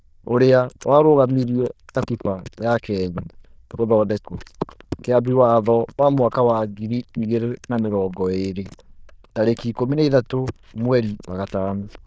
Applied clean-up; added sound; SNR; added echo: neural diffusion model UNIVERSE++.